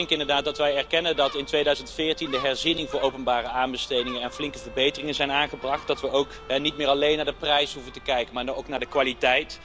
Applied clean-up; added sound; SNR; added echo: none; Gull, seagull + Bowed string instrument; 16 dB; none.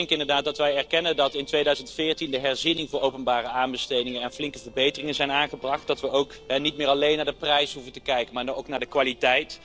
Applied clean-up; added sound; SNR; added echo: neural separator model SepFormer DNS4.